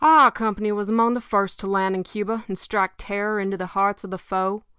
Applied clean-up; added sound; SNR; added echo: none; none; none; none.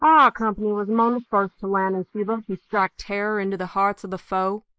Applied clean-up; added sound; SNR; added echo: neural mask model Resemble Enhance denoiser.